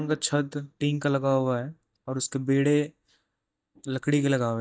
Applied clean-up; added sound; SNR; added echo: neural mask model DeepFilterNet 3.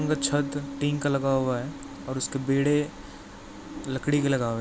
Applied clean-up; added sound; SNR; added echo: none; Bass guitar; 13 dB; none.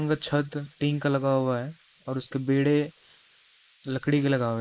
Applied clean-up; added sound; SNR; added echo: neural mask model Resemble Enhance denoiser.